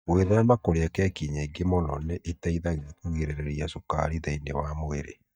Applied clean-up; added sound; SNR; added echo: neural mask model DeepFilterNet 3.